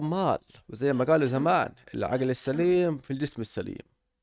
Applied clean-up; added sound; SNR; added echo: neural mask model RNNoise.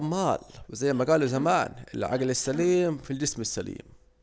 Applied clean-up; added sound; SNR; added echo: none; Cough; 17 dB; none.